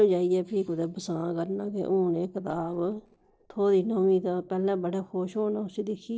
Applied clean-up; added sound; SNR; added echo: neural separator model SepFormer DNS4.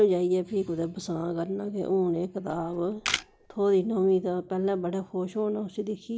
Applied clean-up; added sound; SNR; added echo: none; Camera; 8 dB; none.